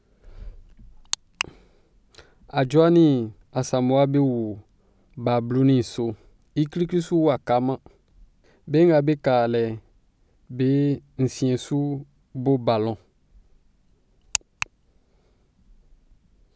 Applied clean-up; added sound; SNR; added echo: none; none; none; none.